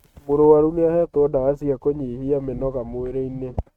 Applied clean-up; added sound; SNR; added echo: neural mask model RNNoise.